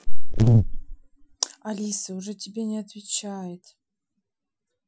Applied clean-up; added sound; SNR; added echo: classical method Wiener filter.